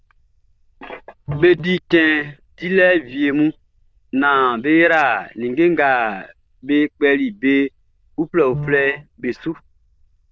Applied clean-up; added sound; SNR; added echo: neural diffusion model UNIVERSE++.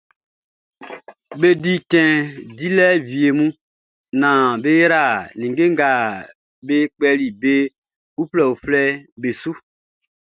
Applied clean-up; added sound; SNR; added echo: none; none; none; none.